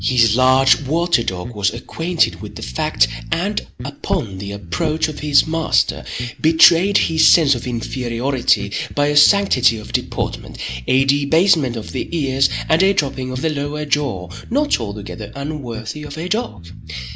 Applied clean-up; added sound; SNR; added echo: none; Bass guitar; 13 dB; none.